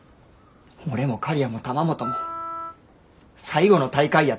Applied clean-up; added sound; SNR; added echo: none; Wind instrument, woodwind instrument; 11 dB; none.